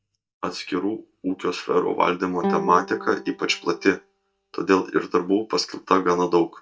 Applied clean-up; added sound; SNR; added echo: neural mask model DeepFilterNet 3.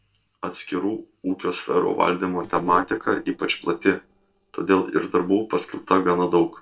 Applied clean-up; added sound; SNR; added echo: neural separator model SepFormer DNS4.